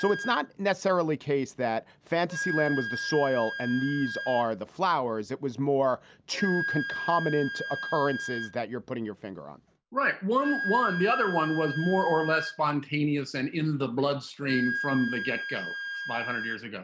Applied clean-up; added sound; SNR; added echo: none; Wind instrument, woodwind instrument; 8 dB; none.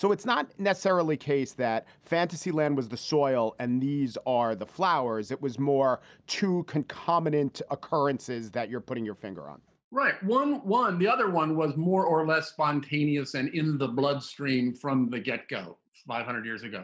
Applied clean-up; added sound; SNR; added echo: none; none; none; none.